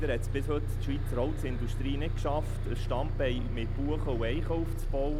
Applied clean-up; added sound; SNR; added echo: none; Bus; -4 dB; none.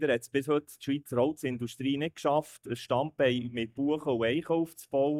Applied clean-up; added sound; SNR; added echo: neural mask model DeepFilterNet 3.